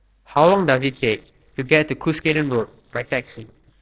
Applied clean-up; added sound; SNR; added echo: neural separator model SepFormer DNS4.